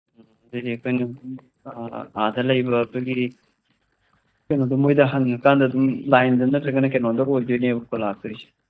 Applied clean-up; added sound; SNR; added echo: neural mask model DeepFilterNet 3.